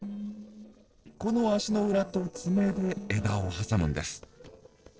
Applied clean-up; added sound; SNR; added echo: neural separator model SepFormer DNS4.